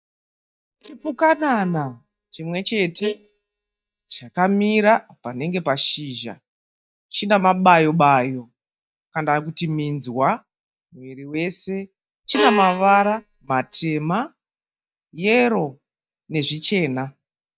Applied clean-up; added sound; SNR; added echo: neural mask model DeepFilterNet 3.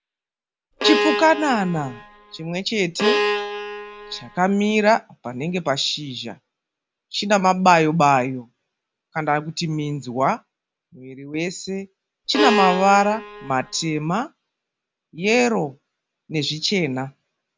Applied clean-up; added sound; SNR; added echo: none; Bowed string instrument; 3 dB; none.